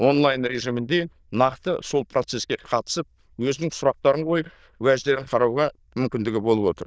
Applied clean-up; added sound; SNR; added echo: neural diffusion model UNIVERSE++.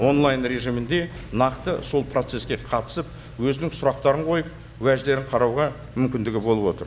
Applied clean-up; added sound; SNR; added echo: none; Bicycle + Engine; 16 dB; none.